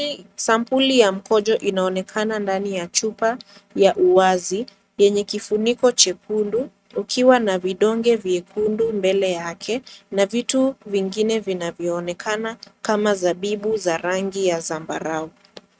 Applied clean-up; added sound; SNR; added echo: neural mask model RNNoise.